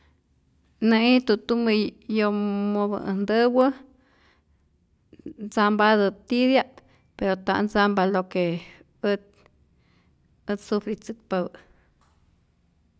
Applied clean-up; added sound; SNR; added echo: none; none; none; none.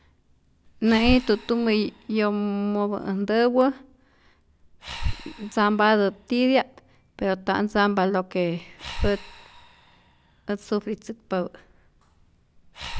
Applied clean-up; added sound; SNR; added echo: none; Breathing; 11 dB; none.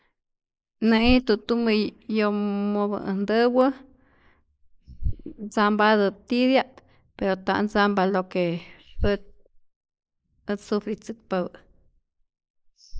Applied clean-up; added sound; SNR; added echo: neural mask model Resemble Enhance denoiser.